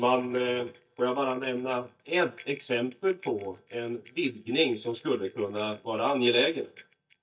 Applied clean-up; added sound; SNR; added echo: neural mask model DeepFilterNet 3.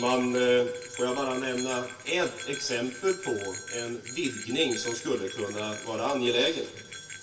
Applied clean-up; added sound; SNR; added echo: none; Bell; 12 dB; reverberation time 0.2 s.